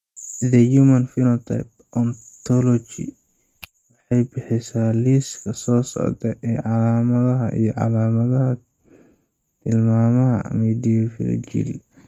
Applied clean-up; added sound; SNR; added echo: neural mask model RNNoise.